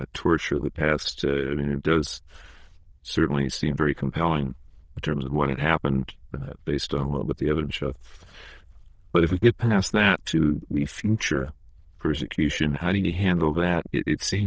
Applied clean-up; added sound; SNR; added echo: neural diffusion model UNIVERSE++.